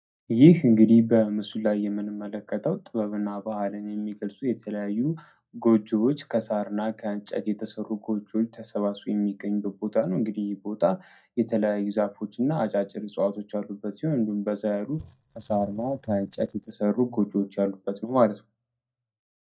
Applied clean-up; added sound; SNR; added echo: neural mask model DeepFilterNet 3.